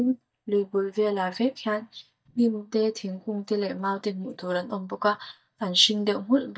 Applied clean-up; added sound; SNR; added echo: neural mask model DeepFilterNet 3.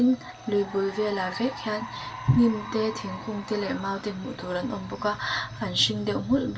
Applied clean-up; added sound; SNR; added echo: none; Applause / Cheering; 15 dB; reverberation time 0.2 s.